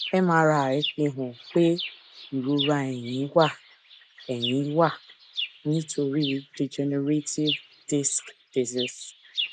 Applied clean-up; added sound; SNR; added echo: neural mask model Resemble Enhance denoiser.